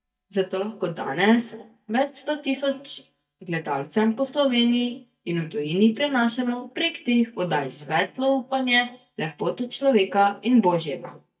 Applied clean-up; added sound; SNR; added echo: neural mask model DeepFilterNet 3.